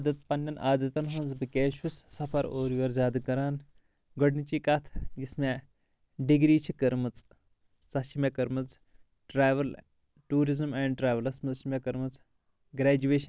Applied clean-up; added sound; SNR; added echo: none; none; none; none.